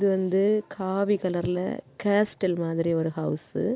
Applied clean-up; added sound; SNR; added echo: none; none; none; none.